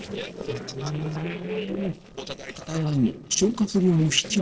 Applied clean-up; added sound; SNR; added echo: neural separator model SepFormer DNS4.